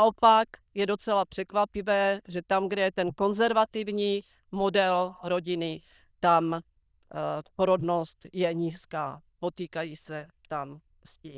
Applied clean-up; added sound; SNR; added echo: neural diffusion model UNIVERSE++.